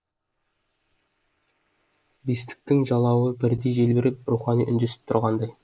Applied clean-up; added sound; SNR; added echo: neural mask model Resemble Enhance denoiser.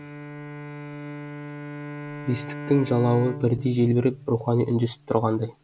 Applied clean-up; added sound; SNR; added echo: none; Bowed string instrument; 12 dB; none.